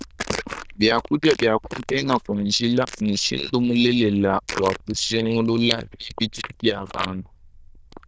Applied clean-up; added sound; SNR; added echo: neural diffusion model UNIVERSE++.